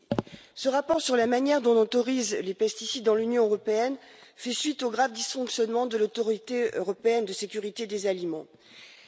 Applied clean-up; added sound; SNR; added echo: none; none; none; none.